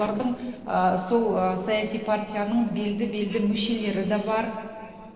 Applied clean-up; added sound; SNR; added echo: neural separator model SepFormer DNS4.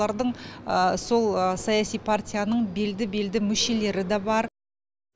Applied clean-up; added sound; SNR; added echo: none; none; none; none.